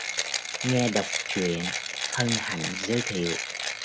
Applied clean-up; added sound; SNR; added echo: none; Mechanisms; 2 dB; none.